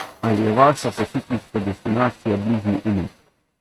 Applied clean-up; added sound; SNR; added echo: neural mask model RNNoise.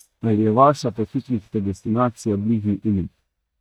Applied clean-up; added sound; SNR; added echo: neural mask model DeepFilterNet 3.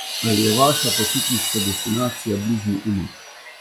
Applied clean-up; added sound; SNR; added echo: classical method log-MMSE.